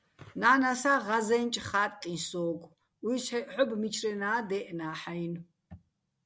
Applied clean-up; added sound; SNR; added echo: none; none; none; none.